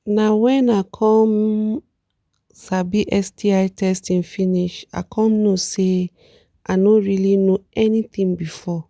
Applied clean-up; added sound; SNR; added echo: none; none; none; none.